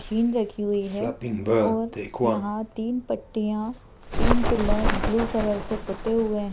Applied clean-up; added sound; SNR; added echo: none; Bird; 0 dB; none.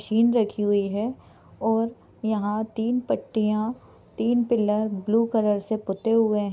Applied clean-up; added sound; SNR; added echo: none; none; none; none.